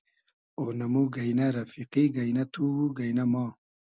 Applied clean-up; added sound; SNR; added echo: none; none; none; none.